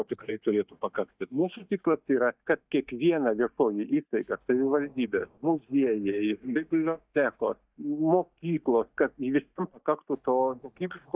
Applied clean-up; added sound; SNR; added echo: neural mask model DeepFilterNet 3.